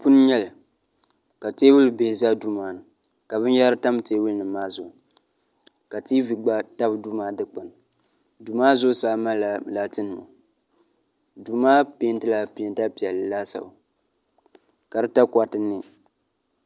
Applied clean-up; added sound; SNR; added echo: none; none; none; none.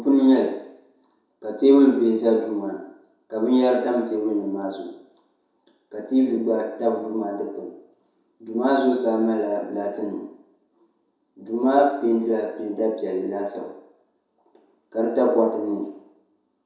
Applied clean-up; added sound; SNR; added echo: none; none; none; reverberation time 0.7 s.